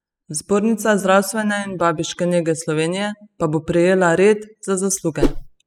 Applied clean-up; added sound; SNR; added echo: classical method spectral subtraction.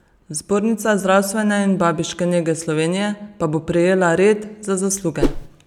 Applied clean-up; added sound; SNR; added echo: none; Whoosh, swoosh, swish; 1 dB; none.